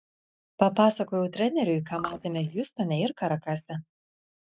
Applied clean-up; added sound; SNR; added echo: neural mask model DeepFilterNet 3.